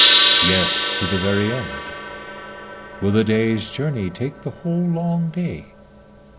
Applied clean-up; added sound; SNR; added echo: none; Gong; -1 dB; none.